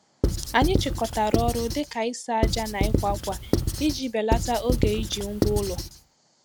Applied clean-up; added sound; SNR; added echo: none; Writing; -1 dB; none.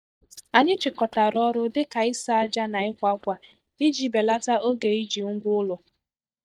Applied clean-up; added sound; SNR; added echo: neural mask model DeepFilterNet 3.